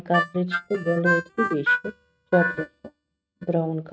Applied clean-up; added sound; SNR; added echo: neural mask model RNNoise.